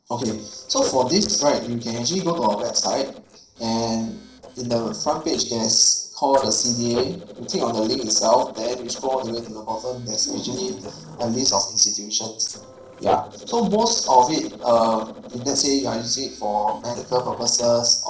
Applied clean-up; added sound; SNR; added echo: neural separator model SepFormer DNS4.